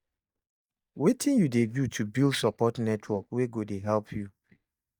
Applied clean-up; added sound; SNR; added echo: neural mask model DeepFilterNet 3.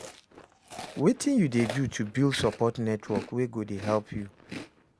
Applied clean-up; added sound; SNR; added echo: none; Chewing, mastication; 14 dB; none.